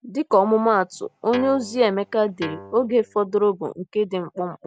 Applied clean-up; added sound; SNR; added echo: none; Guitar; 17 dB; none.